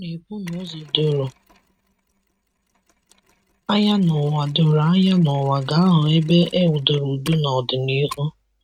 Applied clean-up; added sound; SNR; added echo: neural mask model RNNoise.